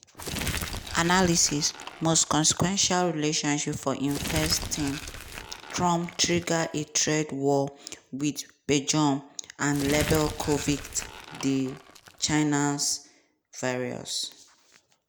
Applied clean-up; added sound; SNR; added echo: none; Crumpling, crinkling; 10 dB; none.